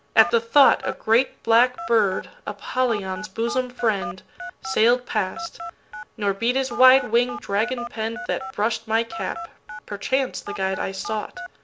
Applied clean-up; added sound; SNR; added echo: none; Telephone; 13 dB; none.